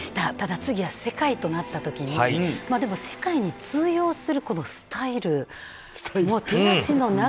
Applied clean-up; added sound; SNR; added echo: none; none; none; none.